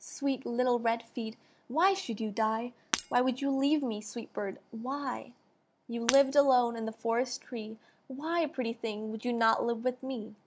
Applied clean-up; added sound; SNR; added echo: none; Shatter; 11 dB; none.